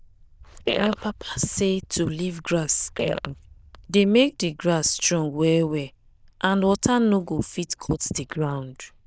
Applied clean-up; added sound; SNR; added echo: neural diffusion model UNIVERSE++.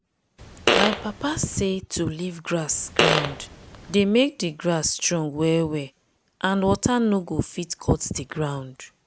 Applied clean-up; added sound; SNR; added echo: none; Fart; 0 dB; none.